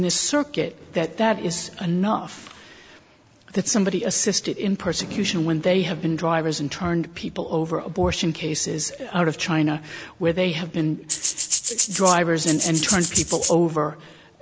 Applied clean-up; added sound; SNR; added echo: none; Rattle (instrument); 1 dB; none.